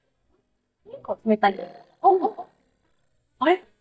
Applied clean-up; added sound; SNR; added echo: neural mask model DeepFilterNet 3.